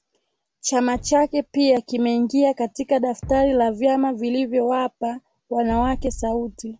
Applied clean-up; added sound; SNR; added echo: none; Thump, thud; 18 dB; none.